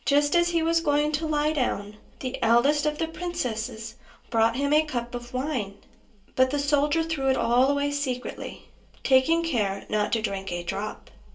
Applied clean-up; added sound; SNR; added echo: none; Wind instrument, woodwind instrument; 18 dB; reverberation time 0.2 s.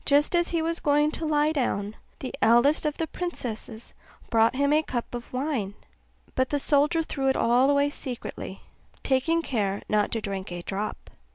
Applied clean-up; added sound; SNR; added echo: none; none; none; none.